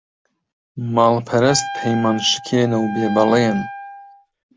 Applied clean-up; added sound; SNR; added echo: none; Wind instrument, woodwind instrument; 10 dB; none.